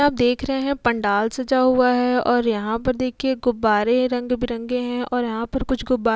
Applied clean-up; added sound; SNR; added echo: none; none; none; none.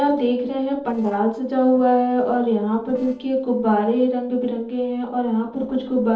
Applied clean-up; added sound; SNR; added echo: neural separator model SepFormer DNS4.